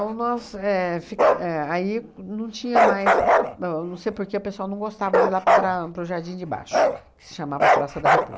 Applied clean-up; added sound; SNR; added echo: none; Bark; -4 dB; none.